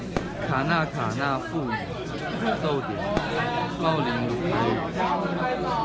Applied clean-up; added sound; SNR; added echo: none; Fireworks; 15 dB; none.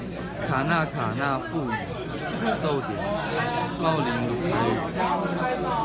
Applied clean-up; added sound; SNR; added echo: none; none; none; none.